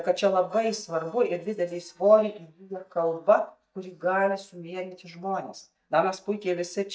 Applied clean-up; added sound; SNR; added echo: neural mask model DeepFilterNet 3.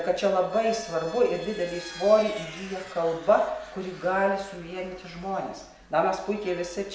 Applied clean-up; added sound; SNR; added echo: none; Vehicle; 19 dB; none.